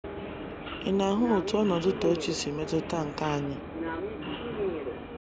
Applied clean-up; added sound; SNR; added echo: none; Subway, metro, underground; 5 dB; none.